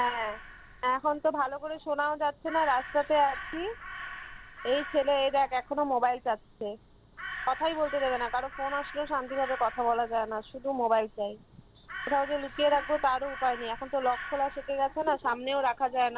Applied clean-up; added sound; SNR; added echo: none; Crow; 13 dB; none.